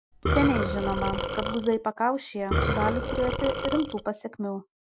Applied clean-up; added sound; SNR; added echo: none; Burping, eructation; 0 dB; none.